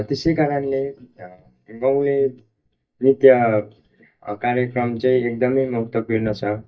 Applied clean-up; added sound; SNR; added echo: neural mask model DeepFilterNet 3.